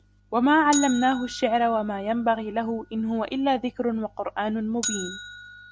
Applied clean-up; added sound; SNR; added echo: none; Bell; 14 dB; none.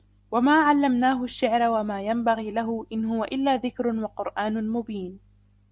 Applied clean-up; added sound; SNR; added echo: none; none; none; none.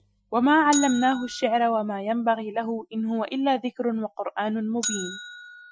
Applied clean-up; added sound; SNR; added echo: classical method Wiener filter.